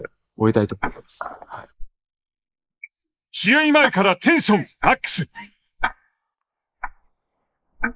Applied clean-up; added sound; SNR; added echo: neural mask model Resemble Enhance denoiser.